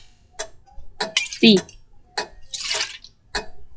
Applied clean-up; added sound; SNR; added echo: classical method log-MMSE.